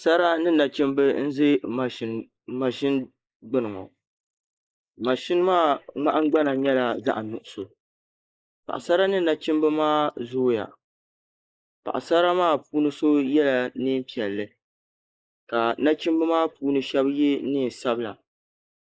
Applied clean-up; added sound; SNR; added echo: neural mask model Resemble Enhance denoiser.